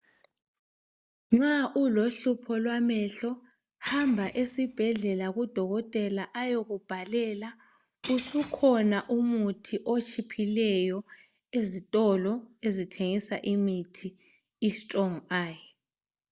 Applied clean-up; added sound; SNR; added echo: neural mask model DeepFilterNet 3.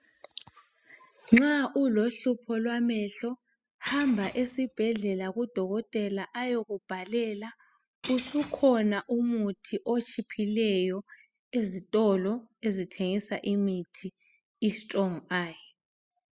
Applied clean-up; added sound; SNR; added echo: classical method spectral subtraction.